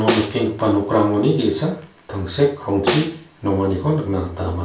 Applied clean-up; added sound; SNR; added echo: none; Snare drum; 6 dB; reverberation time 0.3 s.